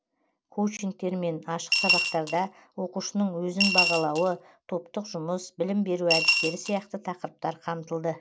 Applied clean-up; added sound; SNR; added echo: none; Coin (dropping) / Glass; -3 dB; none.